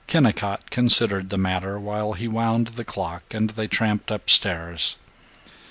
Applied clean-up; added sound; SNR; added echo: none; none; none; none.